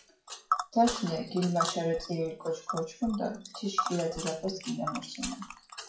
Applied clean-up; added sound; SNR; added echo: classical method WPE with log-MMSE.